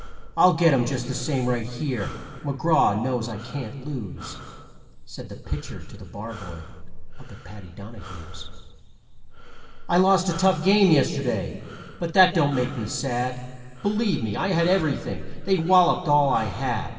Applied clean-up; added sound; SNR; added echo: none; Breathing; 12 dB; reverberation time 1.9 s.